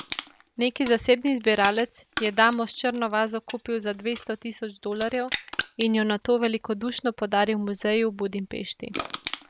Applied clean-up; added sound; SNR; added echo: none; Crushing; 13 dB; none.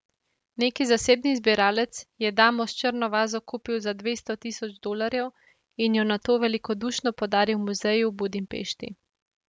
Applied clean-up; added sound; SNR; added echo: none; none; none; none.